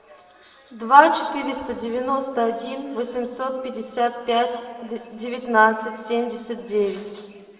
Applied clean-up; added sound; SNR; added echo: none; none; none; reverberation time 1.5 s.